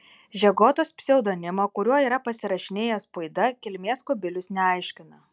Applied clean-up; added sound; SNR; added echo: none; none; none; none.